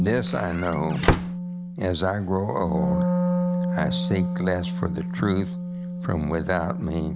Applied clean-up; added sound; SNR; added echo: none; Squeak / Slam / Wood + Wind instrument, woodwind instrument; 0 dB; none.